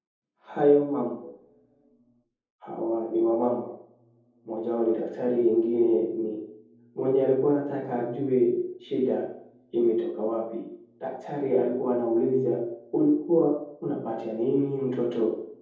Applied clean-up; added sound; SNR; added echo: none; none; none; reverberation time 0.7 s.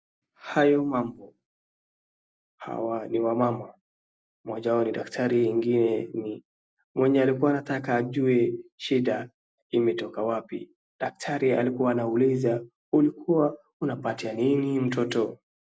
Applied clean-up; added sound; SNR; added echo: none; none; none; none.